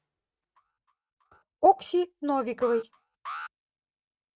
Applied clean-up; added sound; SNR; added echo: neural mask model RNNoise.